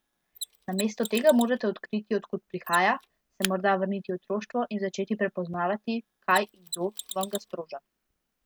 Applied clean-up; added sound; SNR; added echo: none; Mechanisms; 14 dB; none.